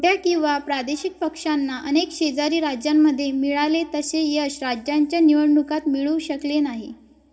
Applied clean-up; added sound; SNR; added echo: none; none; none; reverberation time 2.1 s.